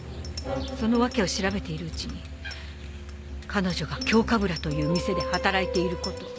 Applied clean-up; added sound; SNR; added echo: none; Musical instrument + Bicycle bell; 11 dB; none.